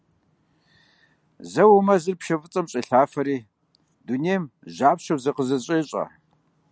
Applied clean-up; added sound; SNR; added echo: none; none; none; none.